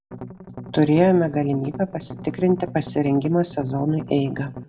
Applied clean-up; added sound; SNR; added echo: none; Strum; 14 dB; reverberation time 0.3 s.